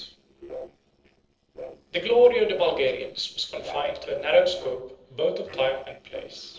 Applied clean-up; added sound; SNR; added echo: neural separator model SepFormer DNS4.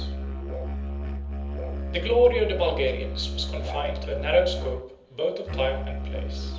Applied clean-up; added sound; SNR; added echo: none; Musical instrument; 3 dB; reverberation time 0.7 s.